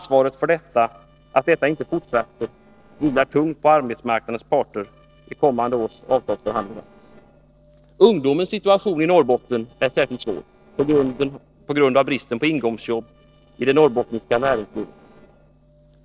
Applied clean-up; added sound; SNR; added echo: neural separator model SepFormer DNS4.